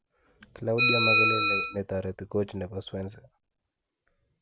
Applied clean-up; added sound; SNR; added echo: none; Bell; -3 dB; none.